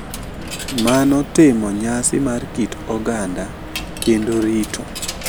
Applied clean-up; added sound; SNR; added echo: none; Coin (dropping); 10 dB; none.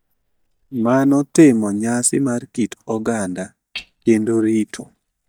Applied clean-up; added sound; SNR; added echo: neural mask model DeepFilterNet 3.